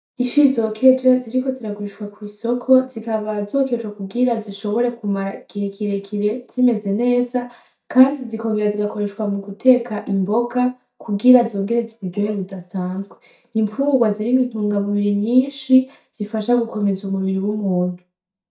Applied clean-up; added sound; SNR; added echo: neural mask model DeepFilterNet 3.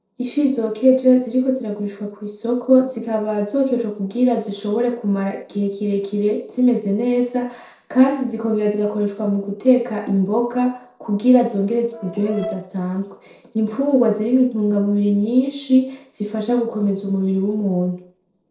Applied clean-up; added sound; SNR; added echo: neural separator model SepFormer DNS4.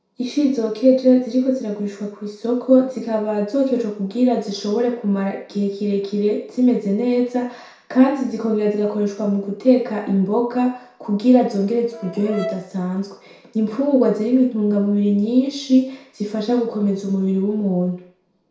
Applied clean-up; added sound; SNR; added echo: none; Brass instrument; 14 dB; reverberation time 0.5 s.